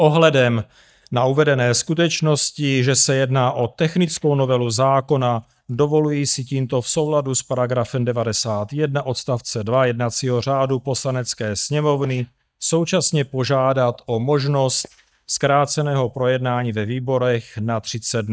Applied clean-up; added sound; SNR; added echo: neural mask model DeepFilterNet 3.